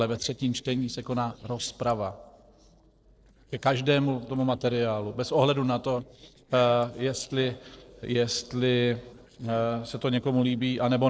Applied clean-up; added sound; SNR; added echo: neural separator model SepFormer DNS4.